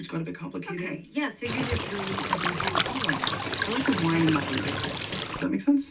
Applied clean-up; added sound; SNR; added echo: none; Cricket / Water; 0 dB; reverberation time 0.2 s.